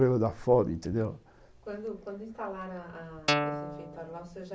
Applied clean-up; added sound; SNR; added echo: none; Guitar; 0 dB; none.